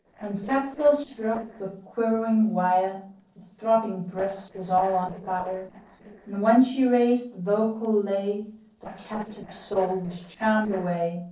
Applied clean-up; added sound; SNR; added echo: neural separator model SepFormer DNS4.